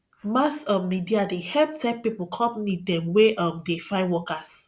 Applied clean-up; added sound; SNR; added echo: none; none; none; none.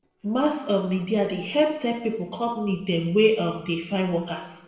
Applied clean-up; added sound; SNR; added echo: neural separator model SepFormer DNS4.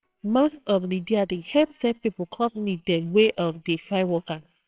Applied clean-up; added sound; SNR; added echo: neural separator model SepFormer WHAMR!.